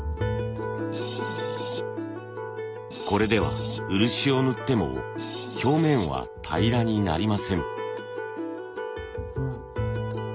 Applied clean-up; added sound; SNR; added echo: none; Screech; 15 dB; none.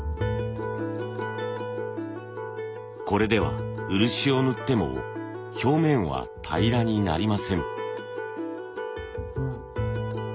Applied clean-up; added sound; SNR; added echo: none; none; none; none.